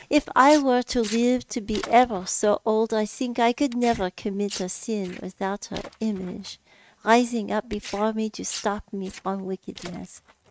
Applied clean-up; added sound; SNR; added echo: neural mask model RNNoise.